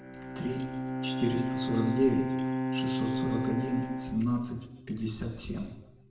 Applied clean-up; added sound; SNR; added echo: none; Bowed string instrument; 1 dB; reverberation time 1.0 s.